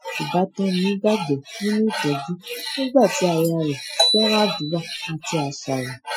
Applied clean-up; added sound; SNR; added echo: classical method Wiener filter.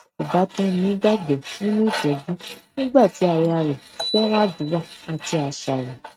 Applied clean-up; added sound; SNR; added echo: neural mask model RNNoise.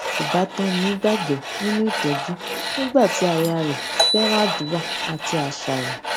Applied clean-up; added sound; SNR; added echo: none; Marimba, xylophone + Tools; 2 dB; none.